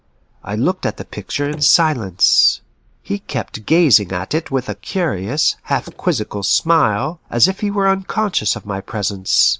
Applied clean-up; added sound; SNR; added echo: neural mask model Resemble Enhance denoiser.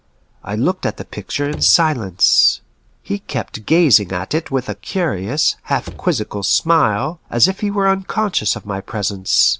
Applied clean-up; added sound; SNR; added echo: none; Slam / Wood; 16 dB; none.